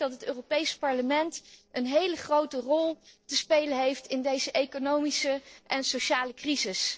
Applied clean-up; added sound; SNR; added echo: neural separator model SepFormer DNS4.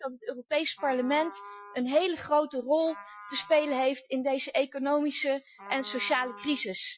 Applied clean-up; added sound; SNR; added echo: classical method Wiener filter.